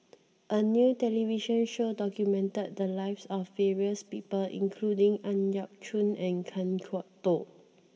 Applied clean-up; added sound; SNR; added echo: none; none; none; reverberation time 0.4 s.